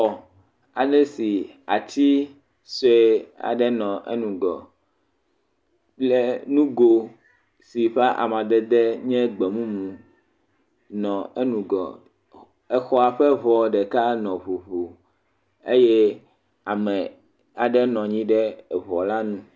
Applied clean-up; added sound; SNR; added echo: none; none; none; none.